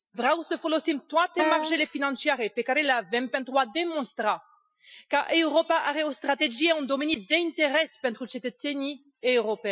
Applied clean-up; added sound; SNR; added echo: classical method Wiener filter.